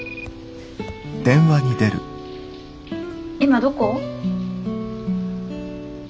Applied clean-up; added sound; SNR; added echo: none; none; none; none.